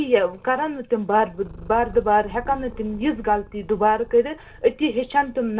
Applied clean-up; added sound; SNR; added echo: none; Purr; 19 dB; reverberation time 0.2 s.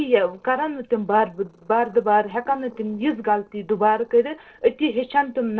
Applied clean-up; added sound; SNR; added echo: neural separator model SepFormer DNS4.